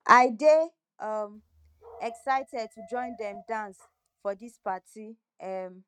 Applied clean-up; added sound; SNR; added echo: neural mask model RNNoise.